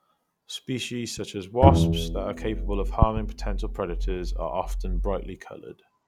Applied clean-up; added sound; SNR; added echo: none; Bowed string instrument; -3 dB; none.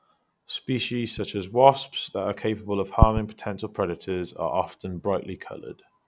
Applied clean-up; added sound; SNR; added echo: none; none; none; none.